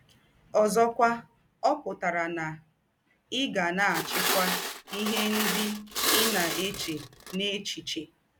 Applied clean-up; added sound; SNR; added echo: none; Glass; 1 dB; none.